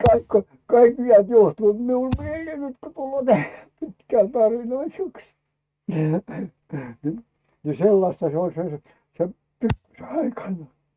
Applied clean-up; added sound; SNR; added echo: neural mask model RNNoise.